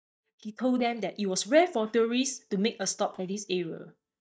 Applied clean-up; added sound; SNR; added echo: neural mask model DeepFilterNet 3.